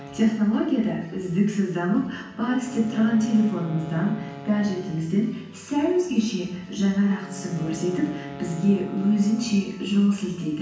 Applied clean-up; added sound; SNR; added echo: none; Wind instrument, woodwind instrument; 17 dB; reverberation time 0.9 s.